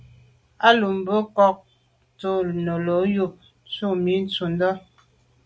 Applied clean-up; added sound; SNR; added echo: none; none; none; none.